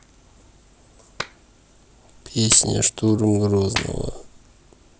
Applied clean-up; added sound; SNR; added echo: none; Clapping; 13 dB; none.